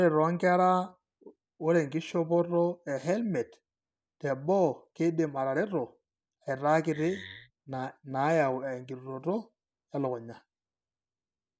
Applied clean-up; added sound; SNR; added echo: none; Wood; 16 dB; none.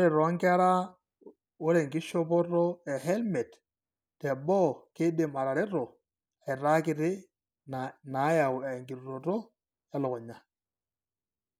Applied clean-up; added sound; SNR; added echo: none; none; none; none.